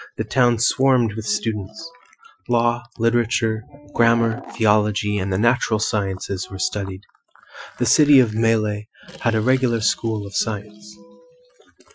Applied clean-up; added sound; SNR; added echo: classical method Wiener filter.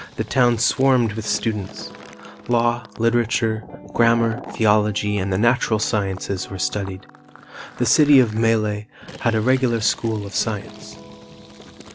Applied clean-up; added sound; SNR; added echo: none; Fill (with liquid) + Guitar; 17 dB; none.